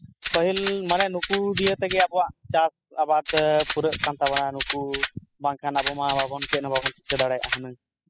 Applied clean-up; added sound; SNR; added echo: classical method spectral subtraction.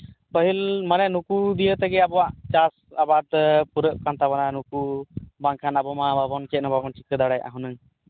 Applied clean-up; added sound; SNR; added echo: none; none; none; none.